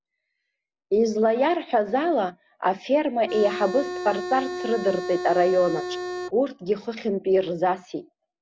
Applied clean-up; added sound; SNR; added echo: none; Organ; 6 dB; none.